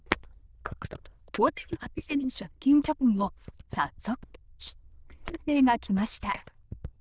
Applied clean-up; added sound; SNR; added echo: neural diffusion model UNIVERSE++.